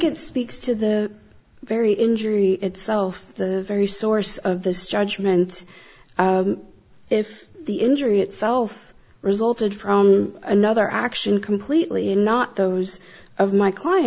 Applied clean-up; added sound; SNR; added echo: none; none; none; none.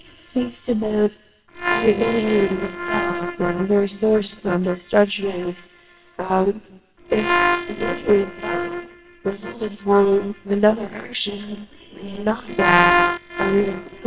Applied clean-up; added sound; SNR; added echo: neural separator model SepFormer WHAMR!.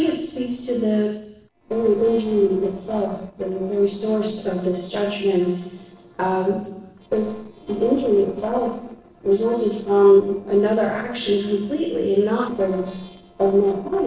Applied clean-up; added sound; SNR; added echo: neural separator model SepFormer DNS4.